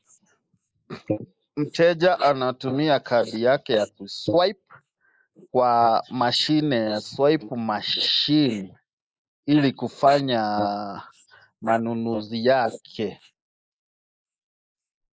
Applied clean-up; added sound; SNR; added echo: neural mask model Resemble Enhance denoiser.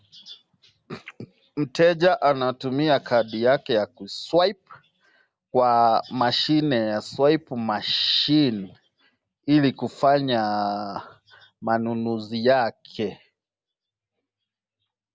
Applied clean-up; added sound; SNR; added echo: none; none; none; none.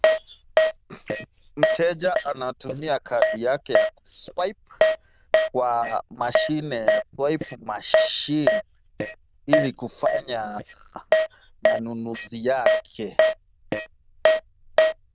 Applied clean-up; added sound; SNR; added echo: neural diffusion model UNIVERSE++.